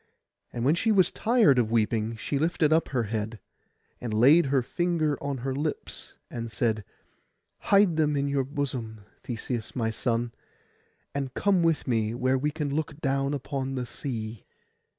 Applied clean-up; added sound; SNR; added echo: none; none; none; none.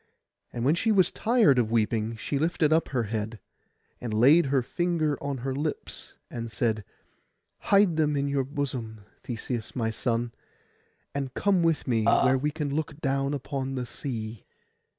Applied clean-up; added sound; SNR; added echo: none; Burping, eructation; -2 dB; none.